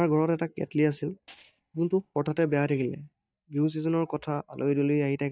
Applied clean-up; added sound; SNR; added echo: neural mask model DeepFilterNet 3.